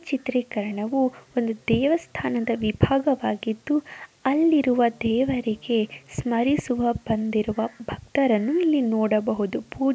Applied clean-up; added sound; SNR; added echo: none; none; none; none.